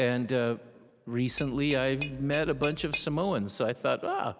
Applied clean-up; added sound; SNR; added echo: none; Tap / Glass; 11 dB; none.